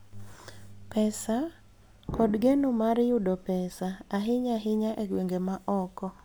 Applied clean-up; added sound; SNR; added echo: none; Explosion; 14 dB; none.